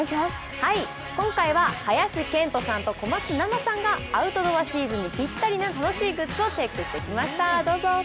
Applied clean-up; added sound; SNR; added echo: none; none; none; none.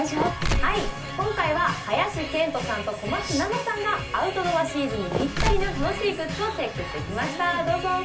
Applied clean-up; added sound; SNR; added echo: none; Mechanisms; 4 dB; reverberation time 0.3 s.